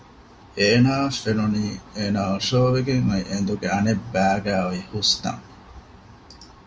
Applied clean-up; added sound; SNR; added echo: none; none; none; none.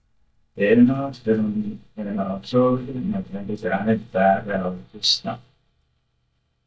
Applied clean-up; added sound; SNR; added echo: neural mask model DeepFilterNet 3.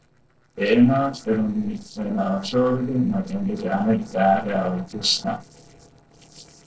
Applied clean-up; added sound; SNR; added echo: neural separator model SepFormer DNS4.